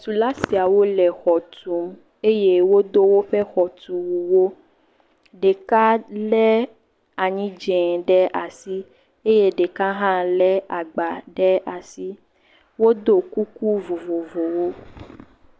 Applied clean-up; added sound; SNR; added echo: none; none; none; none.